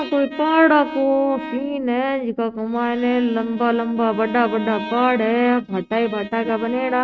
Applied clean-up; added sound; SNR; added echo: neural mask model RNNoise.